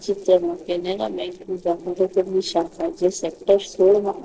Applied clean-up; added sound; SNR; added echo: neural separator model SepFormer DNS4.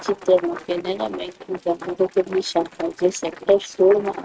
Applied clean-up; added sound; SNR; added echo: neural mask model RNNoise.